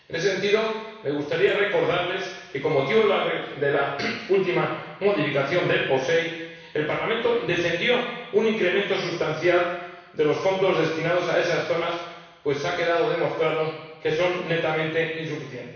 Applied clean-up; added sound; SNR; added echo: none; Wind instrument, woodwind instrument; 14 dB; reverberation time 1.1 s.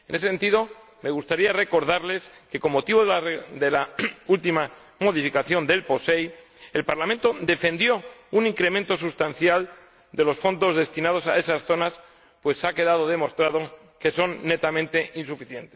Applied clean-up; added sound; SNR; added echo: none; none; none; none.